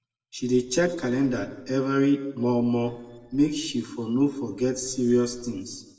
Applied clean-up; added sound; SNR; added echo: neural separator model SepFormer DNS4.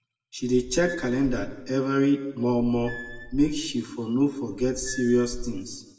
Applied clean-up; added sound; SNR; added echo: none; Squeak / Screech; 11 dB; reverberation time 1.2 s.